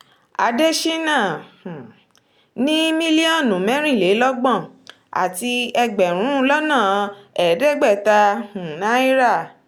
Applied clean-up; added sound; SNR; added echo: none; none; none; none.